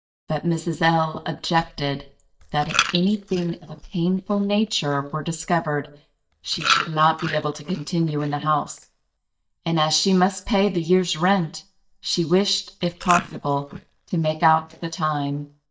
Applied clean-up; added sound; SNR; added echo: neural mask model DeepFilterNet 3.